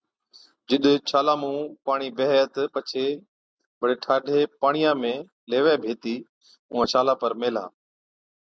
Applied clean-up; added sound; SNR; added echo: none; none; none; none.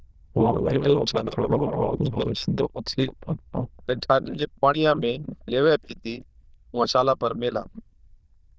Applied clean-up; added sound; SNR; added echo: neural diffusion model UNIVERSE++.